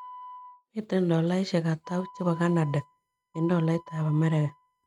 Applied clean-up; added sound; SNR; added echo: neural mask model RNNoise.